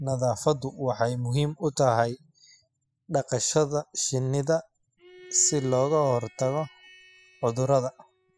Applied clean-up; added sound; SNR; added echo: classical method spectral subtraction.